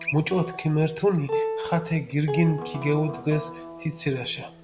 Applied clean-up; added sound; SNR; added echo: none; Acoustic guitar; 8 dB; none.